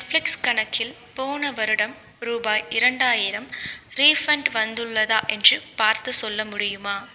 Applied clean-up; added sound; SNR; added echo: none; none; none; none.